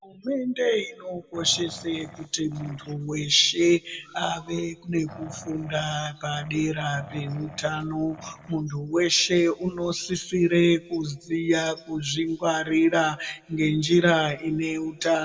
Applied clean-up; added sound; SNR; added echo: none; Growling; 19 dB; reverberation time 1.8 s.